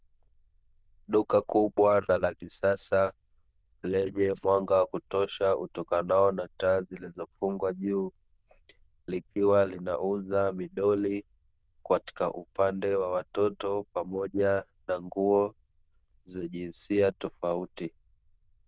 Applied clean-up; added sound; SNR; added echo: neural diffusion model UNIVERSE++.